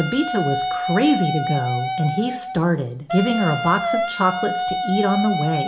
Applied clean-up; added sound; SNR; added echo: none; Wind instrument, woodwind instrument; 4 dB; reverberation time 0.4 s.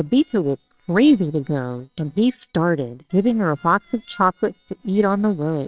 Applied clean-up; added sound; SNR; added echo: neural separator model SepFormer WHAMR!.